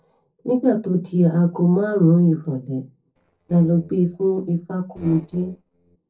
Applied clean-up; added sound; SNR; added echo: neural separator model SepFormer DNS4.